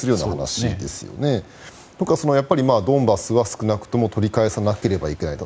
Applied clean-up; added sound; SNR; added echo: none; none; none; none.